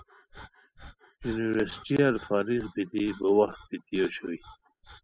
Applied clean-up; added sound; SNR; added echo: classical method spectral subtraction.